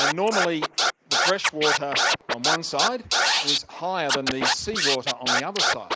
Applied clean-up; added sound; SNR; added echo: neural mask model Resemble Enhance denoiser.